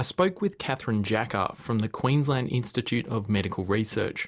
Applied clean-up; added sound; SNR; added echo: none; none; none; none.